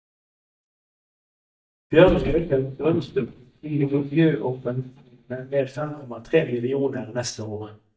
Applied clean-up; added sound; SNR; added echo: neural mask model DeepFilterNet 3.